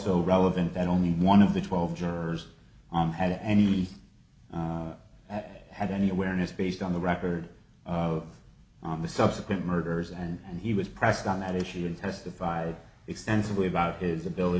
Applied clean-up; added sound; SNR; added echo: none; none; none; none.